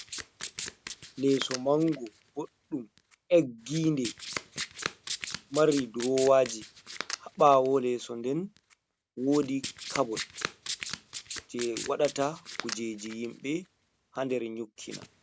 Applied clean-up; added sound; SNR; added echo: none; Domestic sounds, home sounds; 11 dB; none.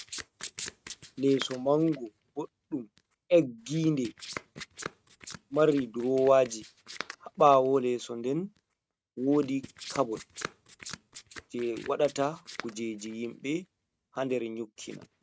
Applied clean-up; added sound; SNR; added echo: neural mask model RNNoise.